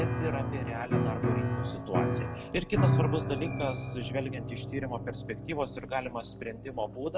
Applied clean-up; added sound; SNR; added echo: none; Piano; -4 dB; none.